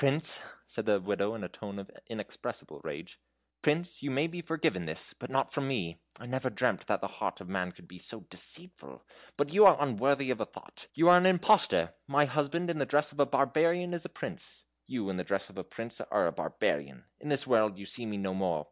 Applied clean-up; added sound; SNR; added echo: none; none; none; none.